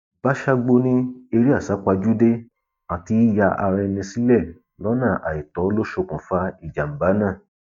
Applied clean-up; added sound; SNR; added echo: neural mask model DeepFilterNet 3.